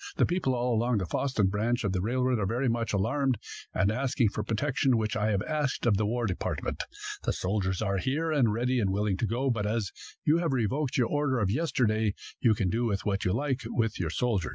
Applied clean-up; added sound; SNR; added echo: none; none; none; none.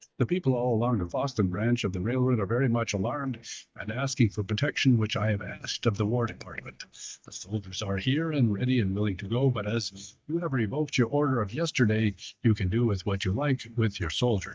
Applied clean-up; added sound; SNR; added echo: neural mask model DeepFilterNet 3.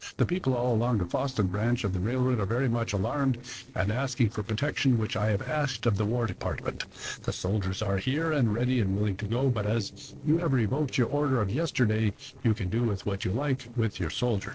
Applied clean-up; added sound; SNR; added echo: neural separator model SepFormer DNS4.